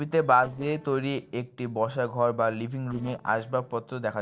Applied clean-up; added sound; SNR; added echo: neural separator model SepFormer DNS4.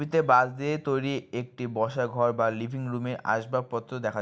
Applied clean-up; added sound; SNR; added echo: none; none; none; none.